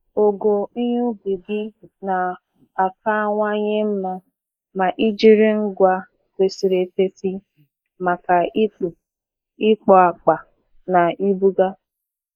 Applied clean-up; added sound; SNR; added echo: neural mask model Resemble Enhance denoiser.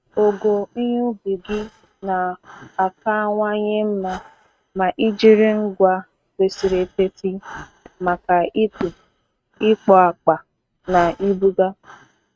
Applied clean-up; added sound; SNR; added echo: neural mask model RNNoise.